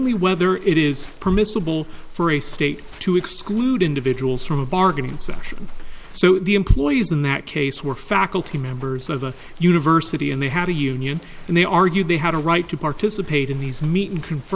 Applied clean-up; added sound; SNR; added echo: none; Livestock, farm animals, working animals; 12 dB; none.